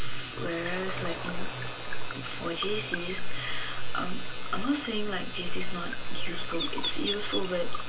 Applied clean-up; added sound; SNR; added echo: none; Water / Bird; 13 dB; reverberation time 0.2 s.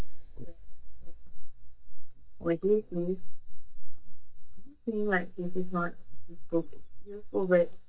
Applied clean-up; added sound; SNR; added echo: neural mask model DeepFilterNet 3.